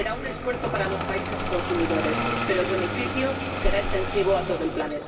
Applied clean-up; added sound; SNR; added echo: none; Engine starting; 3 dB; reverberation time 2.4 s.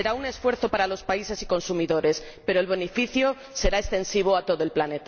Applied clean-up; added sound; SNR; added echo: none; none; none; none.